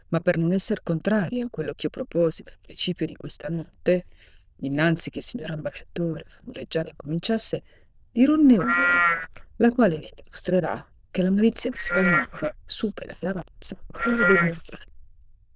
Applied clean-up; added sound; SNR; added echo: neural diffusion model UNIVERSE++.